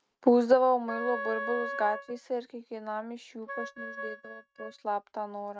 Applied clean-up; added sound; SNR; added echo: neural mask model RNNoise.